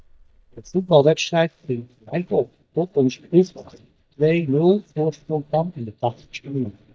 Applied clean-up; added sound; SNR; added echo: neural mask model DeepFilterNet 3.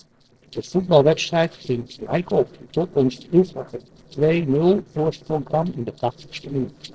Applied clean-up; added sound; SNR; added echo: neural separator model SepFormer DNS4.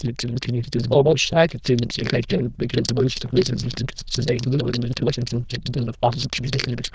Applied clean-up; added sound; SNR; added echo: neural diffusion model UNIVERSE++.